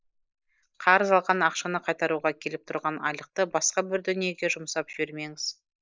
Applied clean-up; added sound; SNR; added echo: neural mask model Resemble Enhance denoiser.